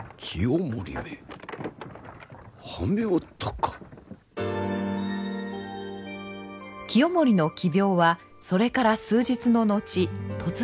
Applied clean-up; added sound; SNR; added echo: none; none; none; none.